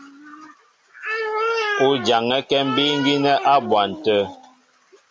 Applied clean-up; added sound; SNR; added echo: none; none; none; none.